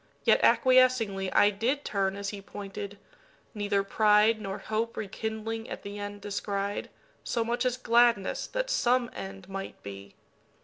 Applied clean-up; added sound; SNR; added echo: none; none; none; none.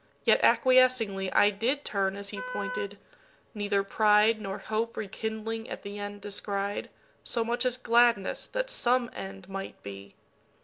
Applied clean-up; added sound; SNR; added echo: none; Wind instrument, woodwind instrument; 10 dB; none.